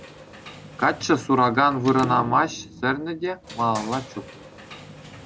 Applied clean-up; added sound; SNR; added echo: none; Sliding door / Slam; 14 dB; none.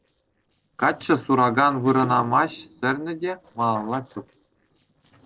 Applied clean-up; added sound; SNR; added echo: neural separator model SepFormer DNS4.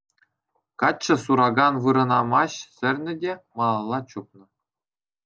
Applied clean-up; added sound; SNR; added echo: none; none; none; none.